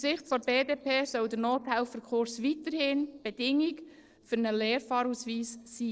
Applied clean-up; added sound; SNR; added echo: neural separator model SepFormer DNS4.